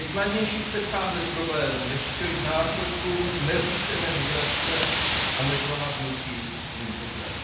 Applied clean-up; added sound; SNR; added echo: none; Wind; -4 dB; reverberation time 0.9 s.